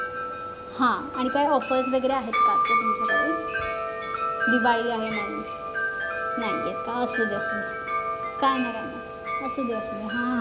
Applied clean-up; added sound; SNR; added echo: none; Wind chime; 0 dB; none.